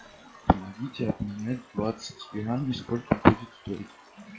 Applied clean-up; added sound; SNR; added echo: classical method log-MMSE.